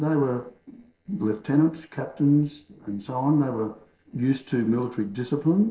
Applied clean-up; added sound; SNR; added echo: neural separator model SepFormer DNS4.